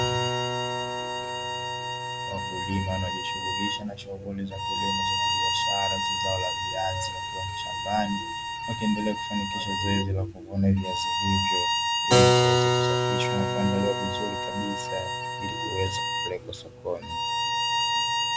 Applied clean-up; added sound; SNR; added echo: none; Keyboard (musical) + Bowed string instrument; -4 dB; none.